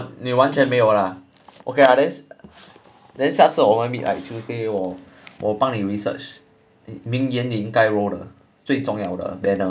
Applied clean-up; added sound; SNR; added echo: none; none; none; none.